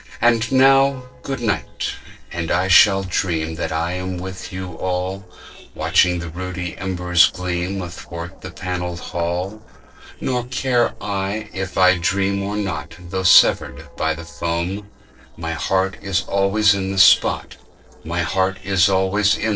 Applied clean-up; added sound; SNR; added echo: neural separator model SepFormer DNS4.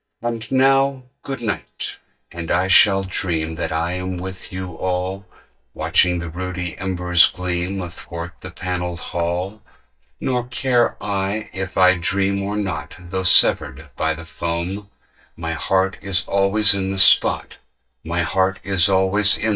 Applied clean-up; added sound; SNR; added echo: neural mask model DeepFilterNet 3.